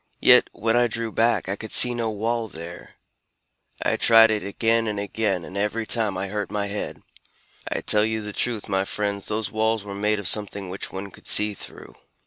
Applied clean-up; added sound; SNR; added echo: none; none; none; none.